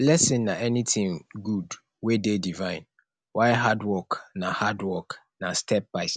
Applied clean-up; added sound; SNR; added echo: none; none; none; none.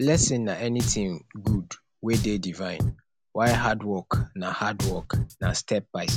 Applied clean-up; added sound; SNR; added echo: none; Drum; 3 dB; none.